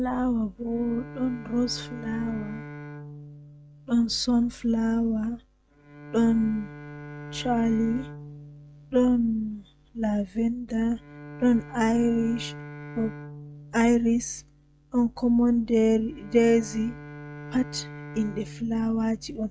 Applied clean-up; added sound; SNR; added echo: none; Bowed string instrument; 16 dB; none.